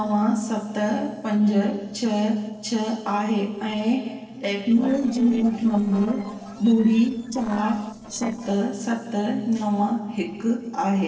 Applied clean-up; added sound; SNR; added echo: neural separator model SepFormer DNS4.